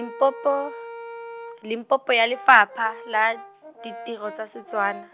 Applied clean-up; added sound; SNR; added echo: none; Brass instrument; 15 dB; none.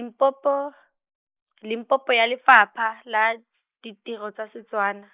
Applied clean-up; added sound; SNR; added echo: neural mask model Resemble Enhance denoiser.